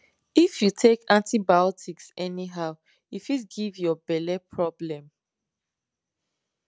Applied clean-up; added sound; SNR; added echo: none; none; none; none.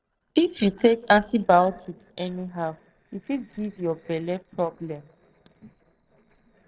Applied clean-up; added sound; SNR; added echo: neural separator model SepFormer DNS4.